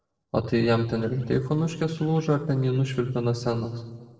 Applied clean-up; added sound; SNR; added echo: neural separator model SepFormer DNS4.